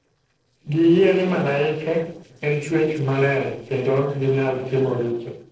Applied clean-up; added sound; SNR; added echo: neural separator model SepFormer DNS4.